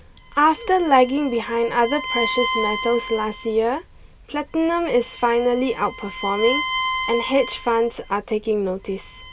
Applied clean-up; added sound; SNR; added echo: none; Bowed string instrument; 6 dB; none.